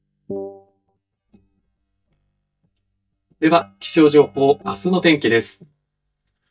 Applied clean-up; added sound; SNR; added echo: neural mask model DeepFilterNet 3.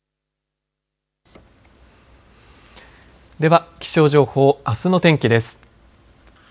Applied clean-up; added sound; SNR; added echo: none; none; none; none.